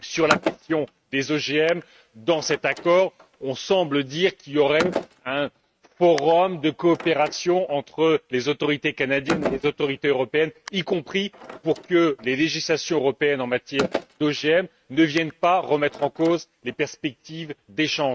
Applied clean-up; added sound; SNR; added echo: neural mask model RNNoise.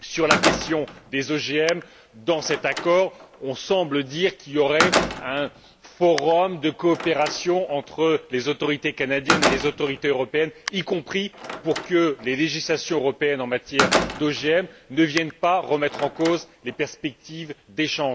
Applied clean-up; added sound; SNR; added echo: none; Slam; 6 dB; none.